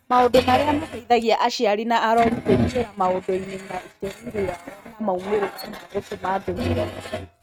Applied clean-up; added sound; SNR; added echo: neural mask model RNNoise.